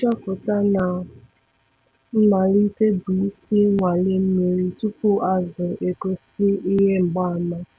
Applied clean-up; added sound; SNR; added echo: none; none; none; none.